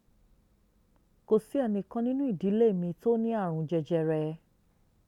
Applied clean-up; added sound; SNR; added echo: none; none; none; none.